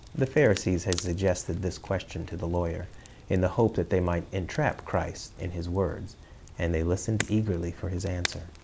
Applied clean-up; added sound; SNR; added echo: none; Crackle; 15 dB; none.